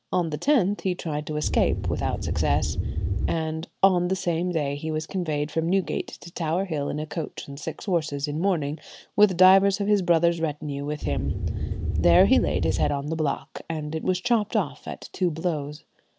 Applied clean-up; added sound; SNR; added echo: none; Wind; 0 dB; none.